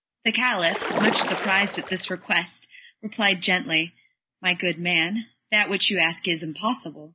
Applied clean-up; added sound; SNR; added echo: none; Splash, splatter; 4 dB; none.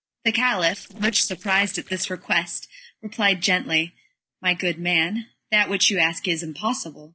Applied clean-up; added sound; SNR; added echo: neural separator model SepFormer DNS4.